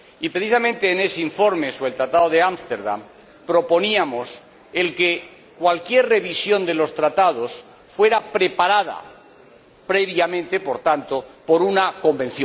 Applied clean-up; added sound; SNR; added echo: none; none; none; none.